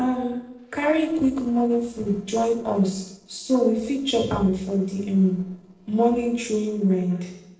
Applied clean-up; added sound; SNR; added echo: neural separator model SepFormer DNS4.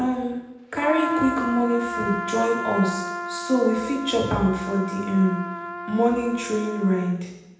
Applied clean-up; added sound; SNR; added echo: none; Trumpet; 8 dB; reverberation time 0.9 s.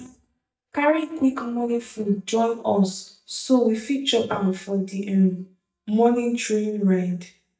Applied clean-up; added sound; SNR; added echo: neural mask model DeepFilterNet 3.